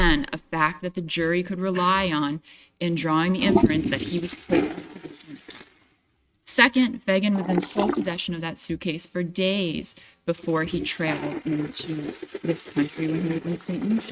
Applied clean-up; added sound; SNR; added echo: neural mask model RNNoise.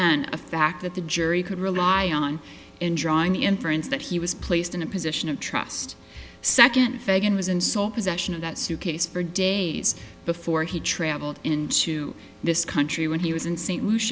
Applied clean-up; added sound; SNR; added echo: none; none; none; none.